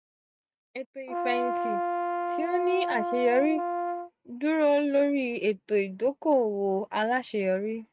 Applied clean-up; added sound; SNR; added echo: neural mask model RNNoise.